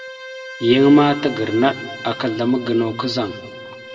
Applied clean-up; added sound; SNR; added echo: none; Bowed string instrument; 15 dB; reverberation time 1.3 s.